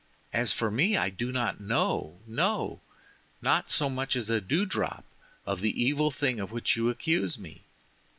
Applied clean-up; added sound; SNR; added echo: none; none; none; none.